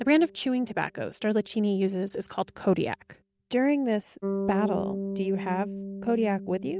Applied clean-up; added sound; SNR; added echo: neural mask model DeepFilterNet 3.